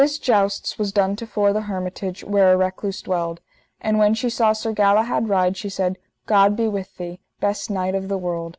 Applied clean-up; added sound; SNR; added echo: none; none; none; none.